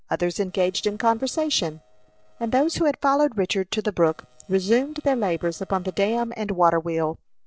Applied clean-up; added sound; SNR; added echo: neural separator model SepFormer DNS4.